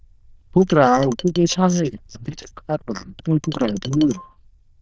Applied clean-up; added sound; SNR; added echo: neural diffusion model UNIVERSE++.